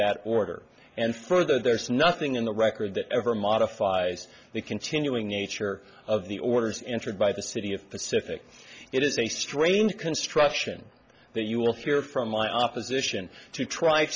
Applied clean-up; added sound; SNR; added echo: none; none; none; none.